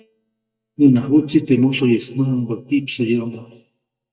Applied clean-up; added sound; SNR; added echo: neural mask model DeepFilterNet 3.